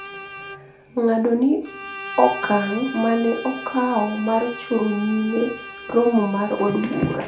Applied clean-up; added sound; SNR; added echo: none; Bowed string instrument; 13 dB; reverberation time 0.4 s.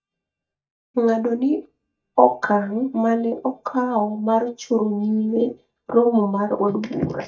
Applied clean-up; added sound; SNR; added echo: neural mask model DeepFilterNet 3.